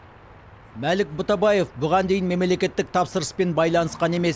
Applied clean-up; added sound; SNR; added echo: none; none; none; none.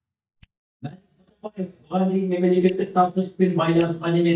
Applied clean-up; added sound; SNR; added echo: neural mask model DeepFilterNet 3.